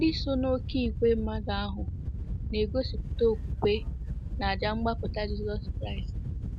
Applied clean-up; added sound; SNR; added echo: none; Wind / Boat, Water vehicle; 2 dB; none.